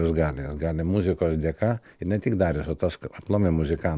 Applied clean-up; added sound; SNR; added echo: none; none; none; none.